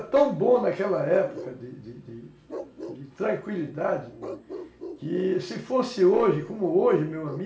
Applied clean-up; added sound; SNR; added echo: none; Bark; 16 dB; reverberation time 0.5 s.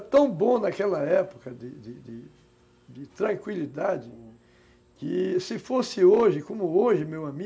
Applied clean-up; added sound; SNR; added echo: none; none; none; none.